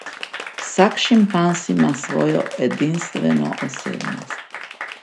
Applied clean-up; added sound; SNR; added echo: none; Applause / Crowd; 12 dB; none.